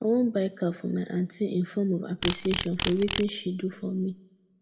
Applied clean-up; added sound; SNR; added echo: none; Insect; 5 dB; reverberation time 0.7 s.